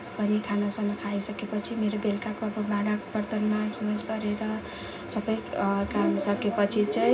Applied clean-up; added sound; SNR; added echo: none; none; none; reverberation time 0.4 s.